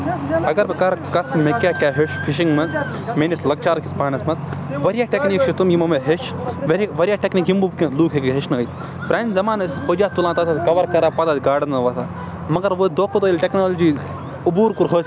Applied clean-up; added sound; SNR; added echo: none; none; none; none.